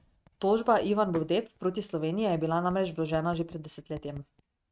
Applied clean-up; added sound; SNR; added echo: neural mask model RNNoise.